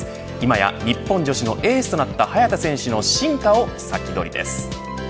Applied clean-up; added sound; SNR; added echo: none; Musical instrument; 15 dB; none.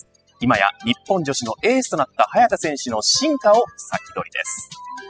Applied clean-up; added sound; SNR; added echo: classical method spectral subtraction.